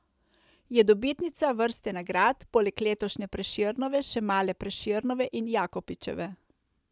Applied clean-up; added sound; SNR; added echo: none; none; none; none.